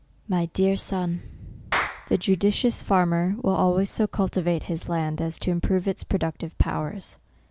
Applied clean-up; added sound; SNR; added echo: none; Clapping; 11 dB; none.